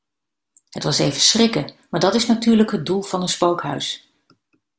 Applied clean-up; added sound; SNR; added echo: none; none; none; none.